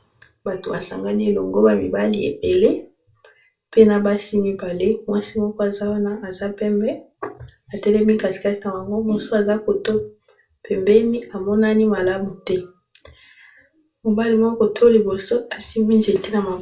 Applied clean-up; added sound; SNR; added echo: none; none; none; reverberation time 0.2 s.